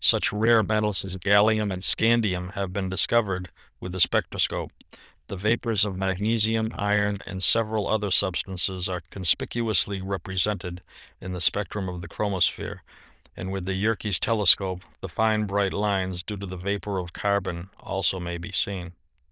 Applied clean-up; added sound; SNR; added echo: neural diffusion model UNIVERSE++.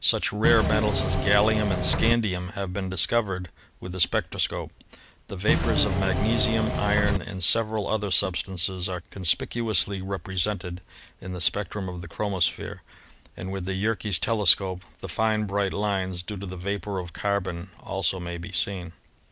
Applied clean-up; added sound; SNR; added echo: none; Engine / Mechanisms; -2 dB; none.